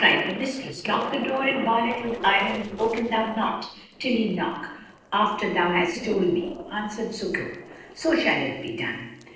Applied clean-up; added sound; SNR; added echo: neural separator model SepFormer DNS4.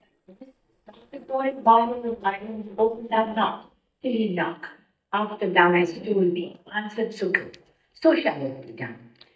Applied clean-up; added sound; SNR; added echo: neural mask model DeepFilterNet 3.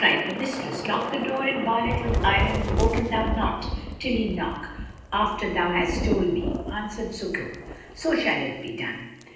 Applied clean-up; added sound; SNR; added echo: none; Thunder / Rain; 3 dB; reverberation time 0.9 s.